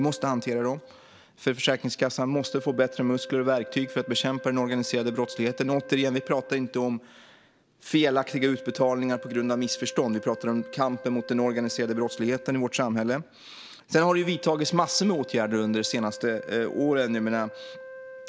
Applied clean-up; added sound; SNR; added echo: none; Wind instrument, woodwind instrument; 16 dB; none.